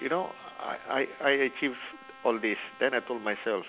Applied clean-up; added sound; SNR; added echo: none; Trumpet; 19 dB; none.